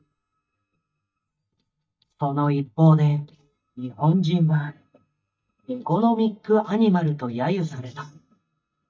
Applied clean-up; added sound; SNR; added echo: neural mask model DeepFilterNet 3.